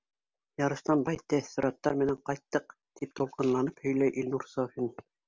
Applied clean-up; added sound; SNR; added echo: none; none; none; none.